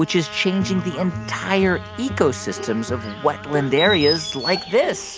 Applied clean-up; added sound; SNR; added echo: none; Trumpet; 18 dB; none.